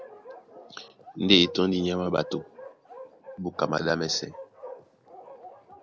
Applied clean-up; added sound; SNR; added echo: none; Bark; 17 dB; none.